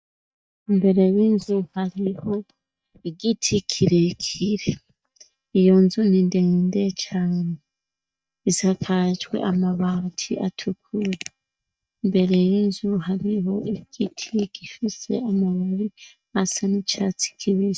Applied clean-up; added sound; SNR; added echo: neural mask model DeepFilterNet 3.